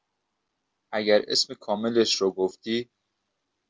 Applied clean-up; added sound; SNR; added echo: none; none; none; none.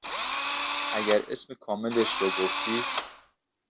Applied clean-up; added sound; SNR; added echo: none; Engine / Drill; -3 dB; none.